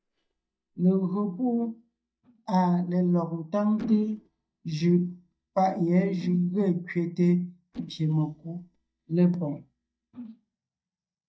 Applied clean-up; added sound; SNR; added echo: neural mask model DeepFilterNet 3.